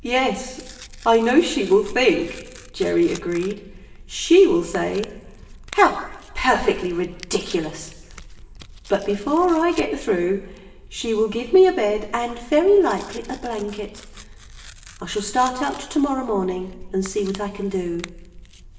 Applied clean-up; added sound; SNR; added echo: none; Tearing; 19 dB; reverberation time 1.1 s.